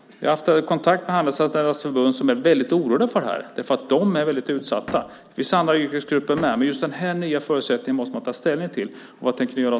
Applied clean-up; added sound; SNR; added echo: none; Slam; 19 dB; none.